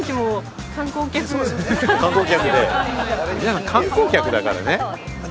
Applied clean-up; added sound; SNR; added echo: none; none; none; none.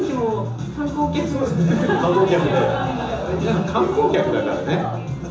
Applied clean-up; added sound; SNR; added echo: none; none; none; reverberation time 0.7 s.